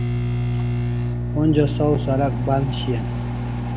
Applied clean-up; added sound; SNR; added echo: none; Microwave oven; -1 dB; none.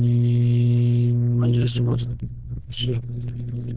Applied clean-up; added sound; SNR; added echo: neural diffusion model UNIVERSE++.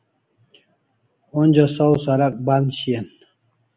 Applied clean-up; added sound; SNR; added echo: none; none; none; none.